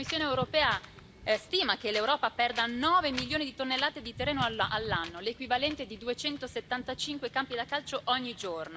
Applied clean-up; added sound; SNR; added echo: none; Wind; 14 dB; none.